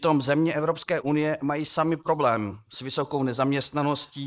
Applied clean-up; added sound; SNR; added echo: neural mask model Resemble Enhance denoiser.